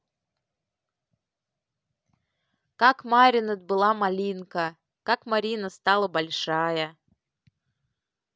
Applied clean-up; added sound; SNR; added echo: none; none; none; none.